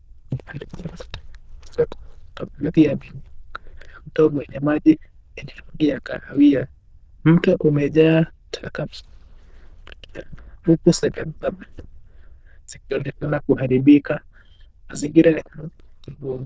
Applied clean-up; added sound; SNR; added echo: neural diffusion model UNIVERSE++.